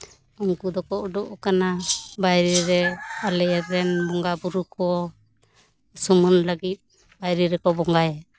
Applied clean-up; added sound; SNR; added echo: none; Rattle (instrument); 5 dB; none.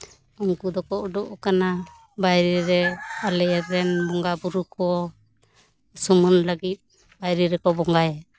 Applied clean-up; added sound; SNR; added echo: none; none; none; none.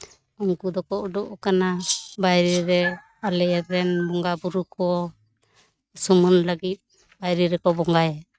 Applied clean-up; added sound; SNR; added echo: neural mask model RNNoise.